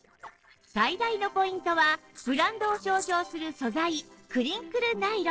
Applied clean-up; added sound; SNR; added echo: neural separator model SepFormer DNS4.